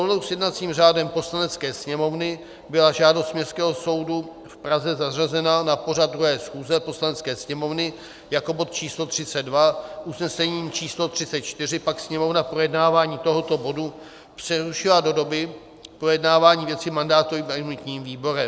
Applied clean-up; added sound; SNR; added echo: none; none; none; none.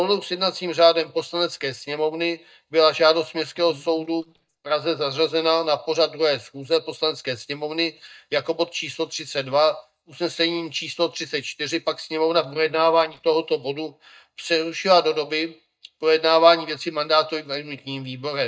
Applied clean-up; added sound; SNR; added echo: neural mask model DeepFilterNet 3.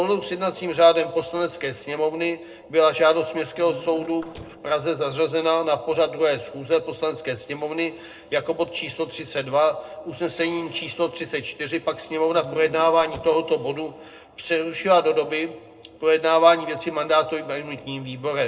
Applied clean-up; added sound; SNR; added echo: neural separator model SepFormer DNS4.